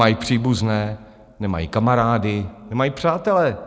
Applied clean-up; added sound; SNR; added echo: none; none; none; none.